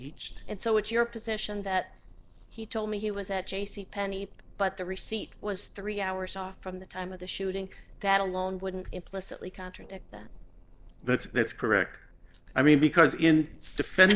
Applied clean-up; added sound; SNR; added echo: neural separator model SepFormer DNS4.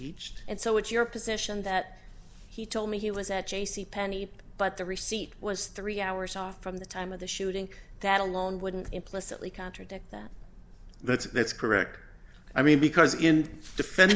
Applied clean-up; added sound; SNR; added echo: none; none; none; none.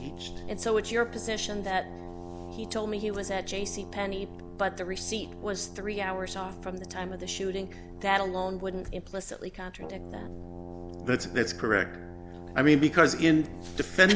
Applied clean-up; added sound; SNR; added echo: none; Brass instrument; 13 dB; none.